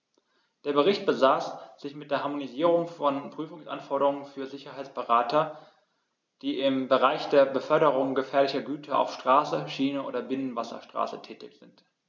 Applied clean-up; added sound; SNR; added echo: none; none; none; none.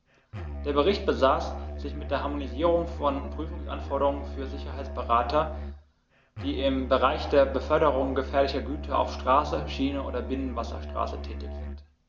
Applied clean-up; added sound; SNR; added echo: none; Musical instrument; 8 dB; none.